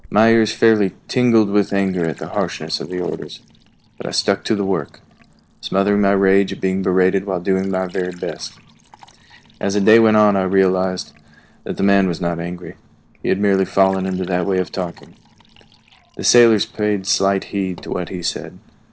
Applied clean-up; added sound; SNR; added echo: neural separator model SepFormer DNS4.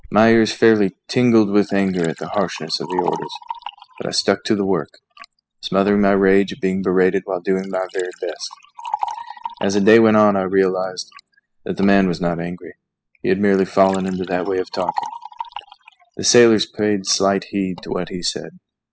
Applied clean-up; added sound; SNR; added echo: classical method spectral subtraction.